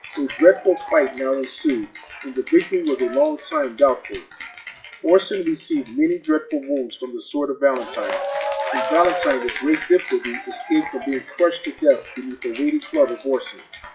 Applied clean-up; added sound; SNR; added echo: classical method WPE with log-MMSE.